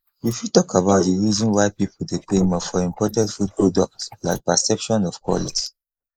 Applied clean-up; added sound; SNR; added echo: neural mask model Resemble Enhance denoiser.